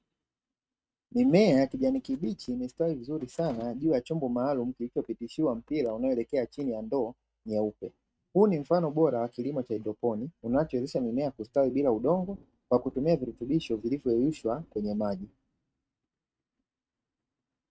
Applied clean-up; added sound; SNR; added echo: neural mask model RNNoise.